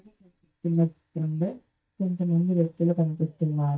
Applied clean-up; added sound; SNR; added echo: neural mask model DeepFilterNet 3.